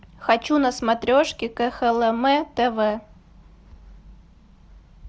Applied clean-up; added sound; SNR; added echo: none; none; none; none.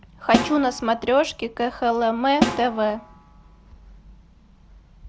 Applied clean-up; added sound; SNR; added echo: none; Snare drum; 5 dB; none.